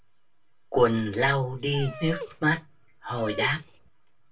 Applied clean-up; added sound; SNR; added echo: none; Dog; 14 dB; reverberation time 0.2 s.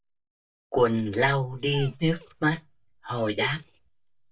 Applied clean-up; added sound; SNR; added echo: neural mask model DeepFilterNet 3.